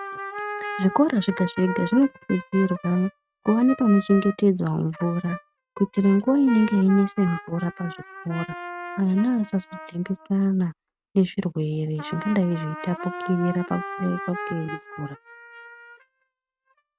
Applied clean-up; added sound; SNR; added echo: neural mask model RNNoise.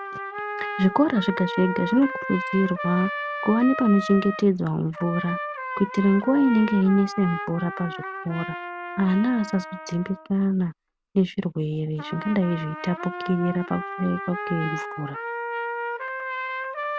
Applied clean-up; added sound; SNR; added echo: none; Trumpet; 8 dB; none.